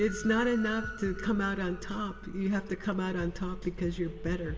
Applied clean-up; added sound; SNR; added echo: none; Train; 17 dB; reverberation time 1.5 s.